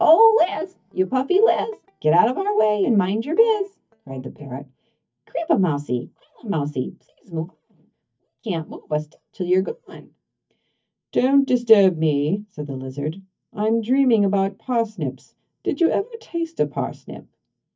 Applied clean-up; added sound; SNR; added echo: neural mask model DeepFilterNet 3.